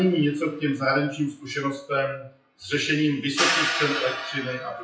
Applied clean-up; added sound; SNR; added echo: classical method WPE with log-MMSE.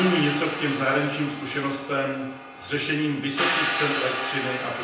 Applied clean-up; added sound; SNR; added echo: none; Hi-hat; 4 dB; reverberation time 0.9 s.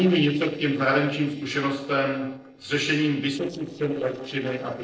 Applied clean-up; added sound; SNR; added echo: neural separator model SepFormer DNS4.